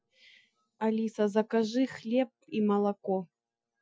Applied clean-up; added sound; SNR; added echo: classical method Wiener filter.